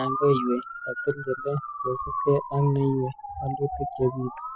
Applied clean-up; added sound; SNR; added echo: classical method spectral subtraction.